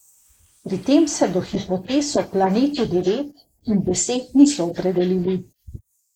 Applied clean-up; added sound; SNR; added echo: neural mask model Resemble Enhance denoiser.